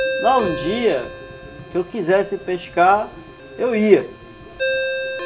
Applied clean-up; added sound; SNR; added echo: none; Ringtone; 8 dB; reverberation time 0.4 s.